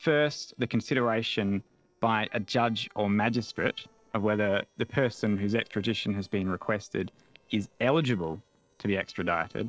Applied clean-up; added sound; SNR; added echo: neural separator model SepFormer DNS4.